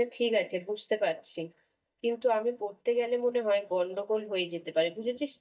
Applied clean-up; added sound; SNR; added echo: neural mask model DeepFilterNet 3.